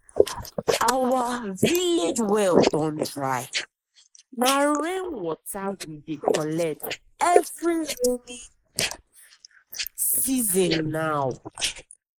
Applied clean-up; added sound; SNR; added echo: neural mask model Resemble Enhance denoiser.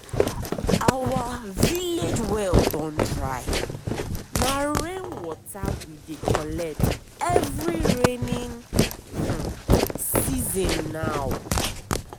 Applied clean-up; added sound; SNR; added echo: none; Walk, footsteps; -4 dB; none.